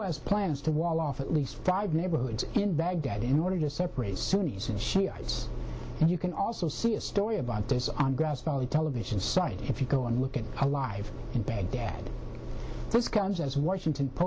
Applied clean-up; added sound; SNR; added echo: none; none; none; none.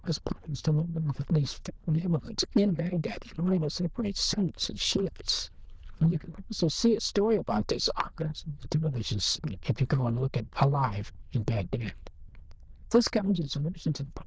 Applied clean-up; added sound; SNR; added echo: neural diffusion model UNIVERSE++.